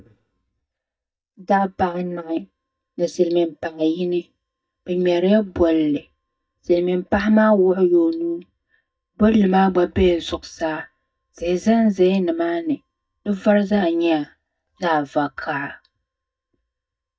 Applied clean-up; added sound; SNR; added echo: neural mask model DeepFilterNet 3.